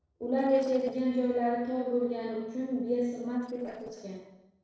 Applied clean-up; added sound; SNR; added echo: neural separator model SepFormer DNS4.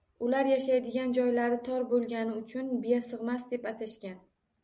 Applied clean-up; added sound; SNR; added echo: none; none; none; none.